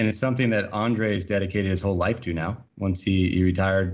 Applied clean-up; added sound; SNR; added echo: none; none; none; none.